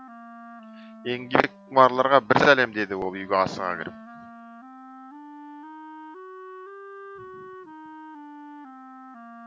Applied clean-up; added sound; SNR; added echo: none; Wind instrument, woodwind instrument; 17 dB; none.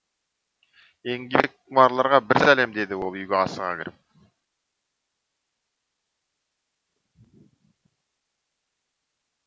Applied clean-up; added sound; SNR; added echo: none; none; none; none.